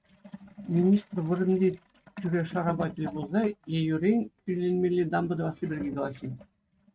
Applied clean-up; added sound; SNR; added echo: neural mask model RNNoise.